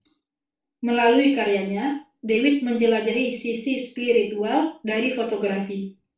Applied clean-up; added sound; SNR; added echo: none; none; none; reverberation time 0.3 s.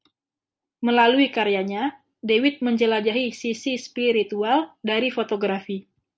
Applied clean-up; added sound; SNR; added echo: none; none; none; none.